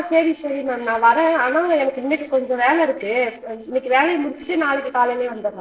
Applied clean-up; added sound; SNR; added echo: neural separator model SepFormer DNS4.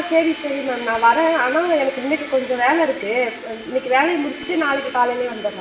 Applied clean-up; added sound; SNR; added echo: none; Domestic sounds, home sounds; 14 dB; reverberation time 0.9 s.